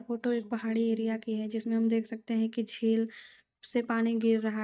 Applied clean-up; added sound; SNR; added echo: neural mask model DeepFilterNet 3.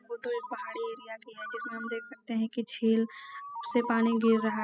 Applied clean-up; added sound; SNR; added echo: classical method spectral subtraction.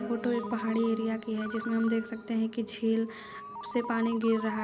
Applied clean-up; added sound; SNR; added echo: none; Piano + Ringtone; 12 dB; none.